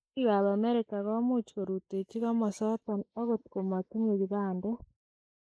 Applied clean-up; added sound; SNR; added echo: neural mask model Resemble Enhance denoiser.